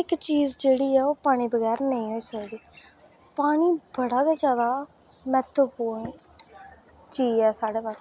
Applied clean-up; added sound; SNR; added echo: none; none; none; none.